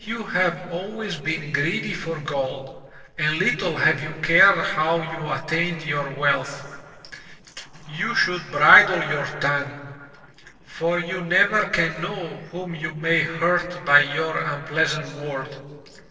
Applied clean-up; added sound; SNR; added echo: neural separator model SepFormer DNS4.